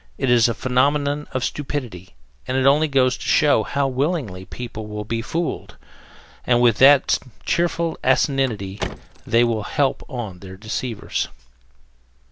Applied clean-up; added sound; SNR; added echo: none; Car; 15 dB; none.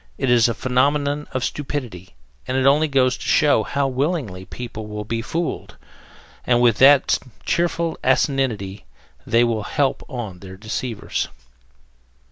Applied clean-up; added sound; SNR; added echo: none; none; none; none.